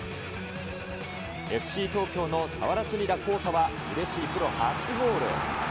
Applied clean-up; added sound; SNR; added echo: none; none; none; none.